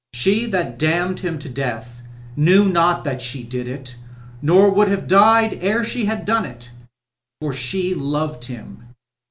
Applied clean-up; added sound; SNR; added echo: none; none; none; none.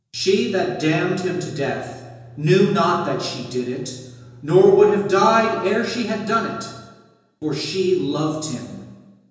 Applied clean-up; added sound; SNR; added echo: none; none; none; reverberation time 1.0 s.